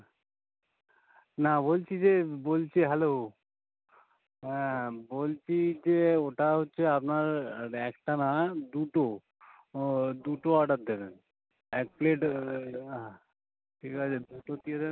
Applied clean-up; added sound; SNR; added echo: none; none; none; none.